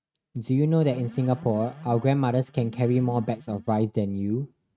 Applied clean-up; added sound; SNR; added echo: neural mask model RNNoise.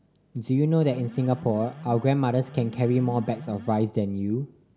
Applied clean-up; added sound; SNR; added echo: none; Alarm; 16 dB; none.